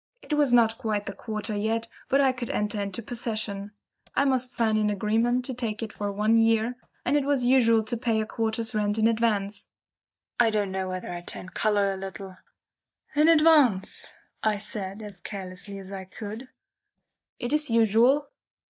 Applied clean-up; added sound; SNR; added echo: neural mask model DeepFilterNet 3.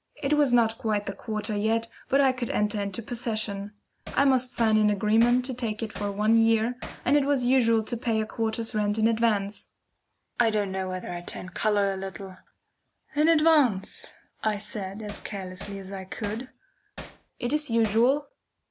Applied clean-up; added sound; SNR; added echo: none; Hammer; 17 dB; none.